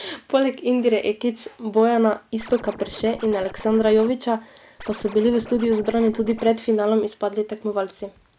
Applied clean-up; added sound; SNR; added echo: none; Scratching (performance technique); 17 dB; none.